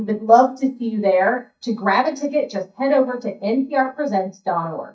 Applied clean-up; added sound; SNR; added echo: neural mask model DeepFilterNet 3.